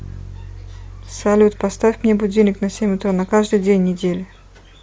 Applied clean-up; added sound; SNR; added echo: none; Bass guitar; 18 dB; none.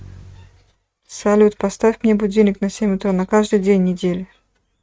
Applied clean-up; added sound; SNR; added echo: neural mask model RNNoise.